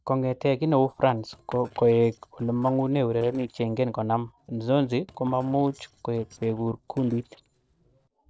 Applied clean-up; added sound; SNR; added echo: neural separator model SepFormer DNS4.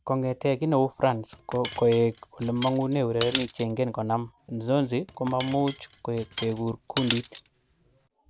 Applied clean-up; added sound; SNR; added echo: none; Cutlery, silverware; 4 dB; none.